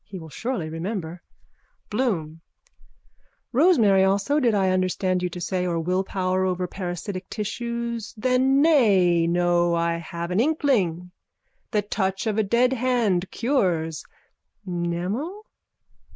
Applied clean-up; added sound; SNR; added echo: none; none; none; none.